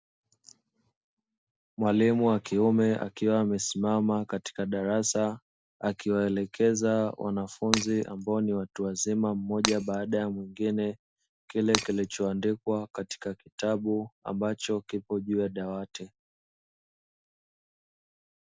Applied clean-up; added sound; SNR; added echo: none; Shatter; 4 dB; none.